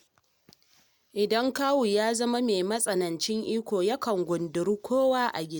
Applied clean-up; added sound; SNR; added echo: none; none; none; none.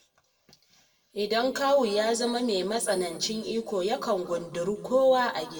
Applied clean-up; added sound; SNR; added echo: none; none; none; reverberation time 1.4 s.